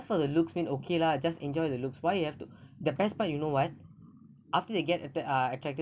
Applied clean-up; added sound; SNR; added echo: none; none; none; none.